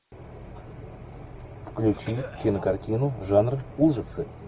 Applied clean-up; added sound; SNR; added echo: none; Cough; 14 dB; none.